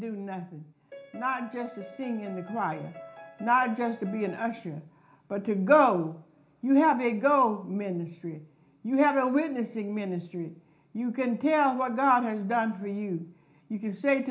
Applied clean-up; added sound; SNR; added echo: none; Piano; 18 dB; reverberation time 0.4 s.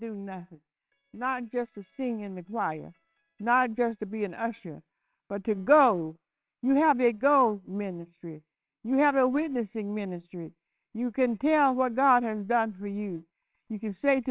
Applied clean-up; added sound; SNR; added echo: neural separator model SepFormer WHAMR!.